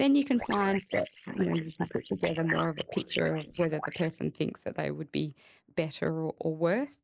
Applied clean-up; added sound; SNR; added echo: neural mask model Resemble Enhance denoiser.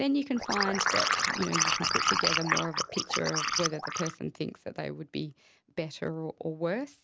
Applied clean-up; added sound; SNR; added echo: none; Liquid; -4 dB; none.